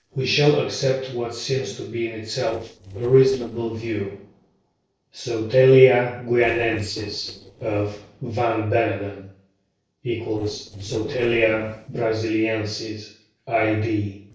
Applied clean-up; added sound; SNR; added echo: neural separator model SepFormer DNS4.